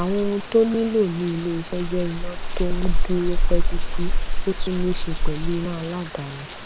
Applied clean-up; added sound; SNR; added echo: none; Rain; -4 dB; none.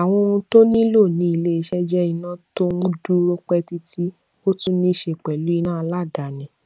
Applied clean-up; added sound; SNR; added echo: none; none; none; none.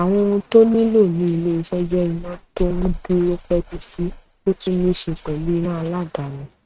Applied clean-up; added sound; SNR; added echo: neural mask model RNNoise.